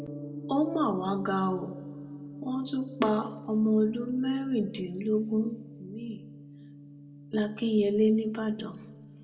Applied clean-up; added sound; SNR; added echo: none; Gong; 14 dB; reverberation time 1.2 s.